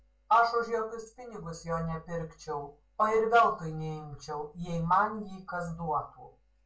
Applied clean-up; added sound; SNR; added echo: none; none; none; reverberation time 0.2 s.